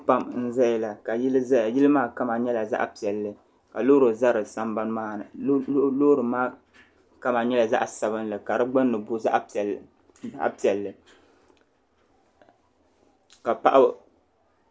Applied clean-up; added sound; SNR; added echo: none; none; none; none.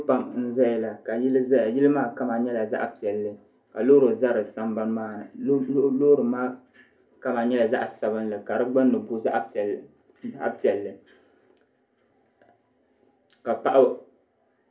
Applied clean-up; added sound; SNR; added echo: none; none; none; reverberation time 0.3 s.